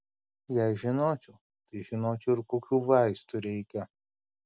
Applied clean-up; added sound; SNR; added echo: none; none; none; none.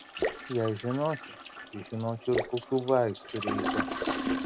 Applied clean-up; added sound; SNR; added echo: none; Drip / Splash, splatter + Toilet flush; 2 dB; none.